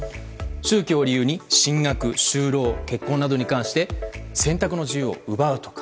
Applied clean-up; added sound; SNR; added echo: none; none; none; none.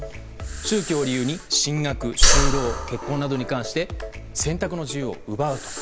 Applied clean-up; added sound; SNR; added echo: none; Breathing; -1 dB; none.